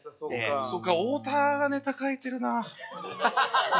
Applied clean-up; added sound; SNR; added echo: classical method log-MMSE.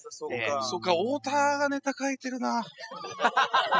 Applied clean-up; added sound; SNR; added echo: classical method spectral subtraction.